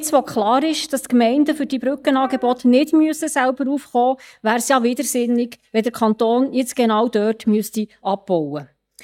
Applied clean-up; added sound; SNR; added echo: neural mask model DeepFilterNet 3.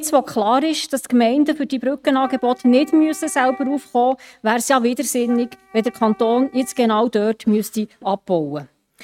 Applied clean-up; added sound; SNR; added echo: neural mask model RNNoise.